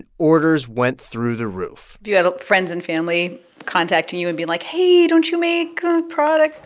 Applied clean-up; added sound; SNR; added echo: none; none; none; none.